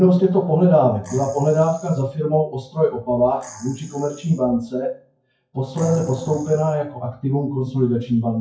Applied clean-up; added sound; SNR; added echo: classical method WPE with log-MMSE.